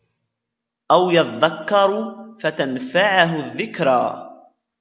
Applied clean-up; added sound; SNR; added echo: none; none; none; none.